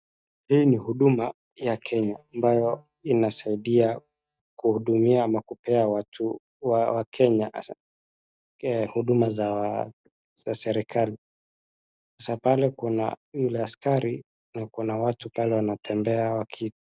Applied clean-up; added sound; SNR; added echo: neural mask model DeepFilterNet 3.